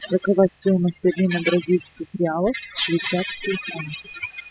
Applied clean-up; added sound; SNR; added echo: classical method spectral subtraction.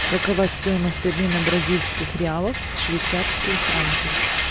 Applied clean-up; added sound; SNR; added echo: none; Rattle; 0 dB; none.